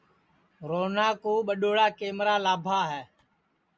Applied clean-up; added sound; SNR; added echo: none; none; none; none.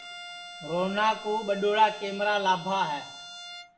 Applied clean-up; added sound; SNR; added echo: none; Bowed string instrument; 15 dB; reverberation time 0.6 s.